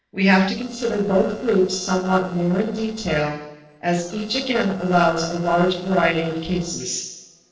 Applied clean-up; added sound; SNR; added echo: neural separator model SepFormer DNS4.